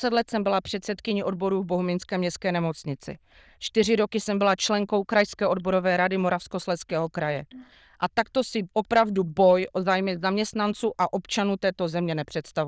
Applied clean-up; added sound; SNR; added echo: neural diffusion model UNIVERSE++.